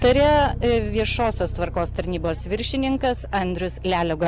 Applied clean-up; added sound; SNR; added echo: none; Bass guitar; 7 dB; none.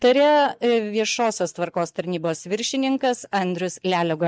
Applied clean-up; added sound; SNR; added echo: neural mask model DeepFilterNet 3.